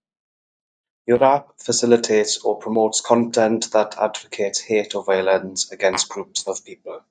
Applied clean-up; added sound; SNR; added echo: neural mask model DeepFilterNet 3.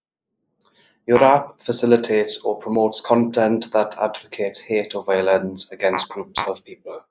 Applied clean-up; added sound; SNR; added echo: neural mask model Resemble Enhance denoiser.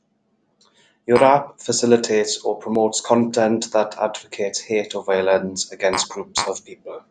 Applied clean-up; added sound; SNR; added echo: none; Tap; 8 dB; none.